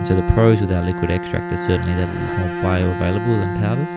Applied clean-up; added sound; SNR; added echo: none; Bowed string instrument; 6 dB; none.